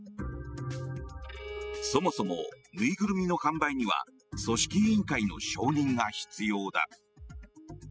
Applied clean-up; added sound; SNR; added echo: classical method spectral subtraction.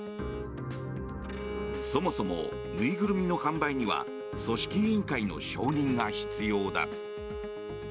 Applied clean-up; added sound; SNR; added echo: none; Bowed string instrument; 7 dB; none.